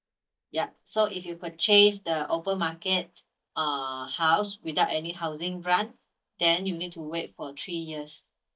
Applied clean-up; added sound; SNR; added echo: neural mask model DeepFilterNet 3.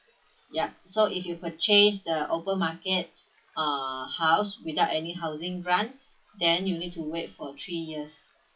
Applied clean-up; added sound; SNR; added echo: classical method WPE with log-MMSE.